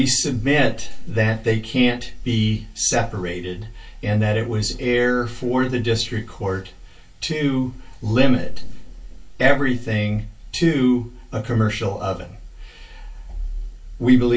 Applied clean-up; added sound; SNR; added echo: none; none; none; reverberation time 0.1 s.